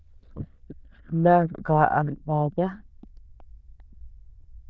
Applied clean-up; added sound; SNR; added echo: neural diffusion model UNIVERSE++.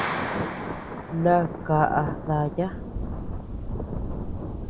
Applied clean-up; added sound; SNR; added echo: none; Clapping + Thunder; 3 dB; none.